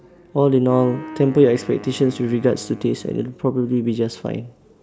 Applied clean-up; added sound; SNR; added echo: none; Wind instrument, woodwind instrument; 18 dB; none.